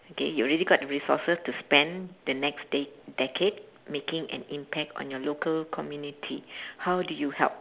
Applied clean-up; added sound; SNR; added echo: none; none; none; none.